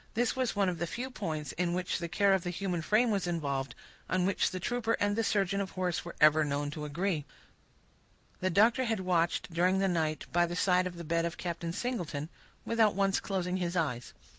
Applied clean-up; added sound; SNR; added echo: none; none; none; none.